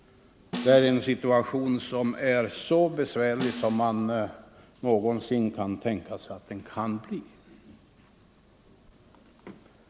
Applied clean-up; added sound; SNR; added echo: none; Snare drum; 11 dB; none.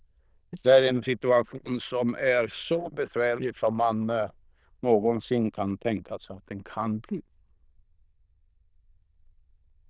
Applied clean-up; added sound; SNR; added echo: neural diffusion model UNIVERSE++.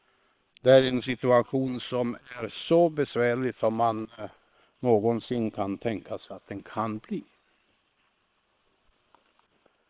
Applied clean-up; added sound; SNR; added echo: neural separator model SepFormer WHAM!.